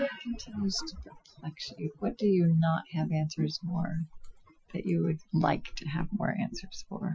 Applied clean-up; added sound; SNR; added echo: classical method Wiener filter.